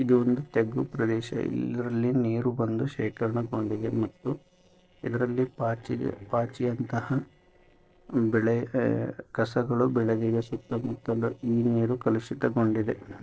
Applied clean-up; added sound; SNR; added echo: neural separator model SepFormer DNS4.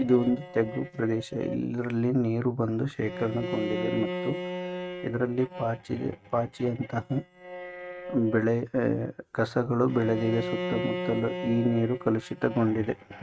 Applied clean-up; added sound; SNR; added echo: neural mask model RNNoise.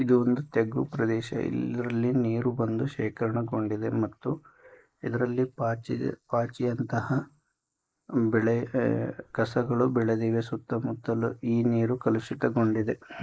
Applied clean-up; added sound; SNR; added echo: neural mask model Resemble Enhance denoiser.